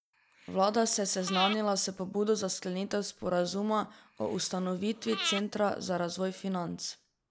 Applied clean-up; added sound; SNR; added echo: none; Breathing; 8 dB; none.